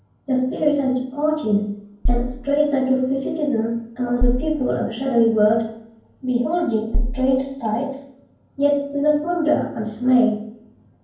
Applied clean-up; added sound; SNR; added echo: none; Bass drum; 1 dB; reverberation time 0.9 s.